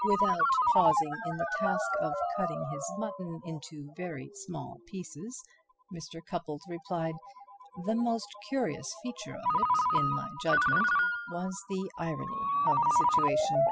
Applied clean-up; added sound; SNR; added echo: classical method spectral subtraction.